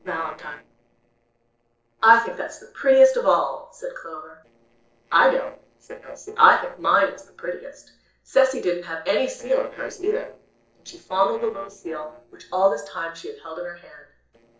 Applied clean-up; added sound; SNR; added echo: neural separator model SepFormer DNS4.